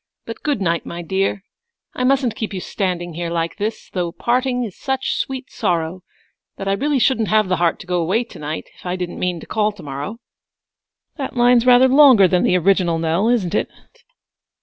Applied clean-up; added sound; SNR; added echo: none; none; none; none.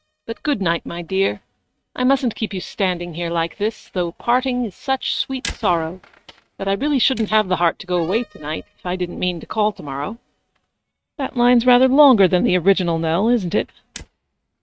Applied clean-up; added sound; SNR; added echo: neural mask model RNNoise.